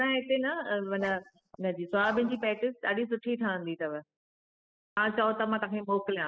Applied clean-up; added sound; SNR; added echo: classical method spectral subtraction.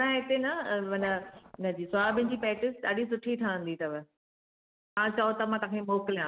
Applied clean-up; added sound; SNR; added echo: none; Zipper (clothing); 16 dB; none.